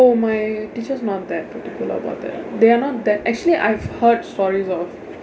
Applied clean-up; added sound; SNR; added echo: none; none; none; none.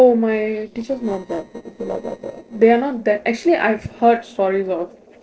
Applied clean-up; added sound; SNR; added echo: neural separator model SepFormer DNS4.